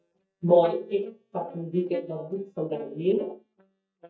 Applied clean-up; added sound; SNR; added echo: neural mask model DeepFilterNet 3.